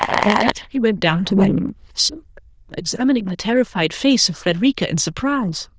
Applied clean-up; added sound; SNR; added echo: neural diffusion model UNIVERSE++.